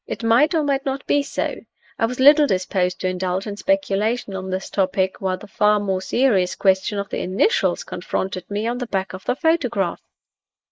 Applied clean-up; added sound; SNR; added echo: neural mask model Resemble Enhance denoiser.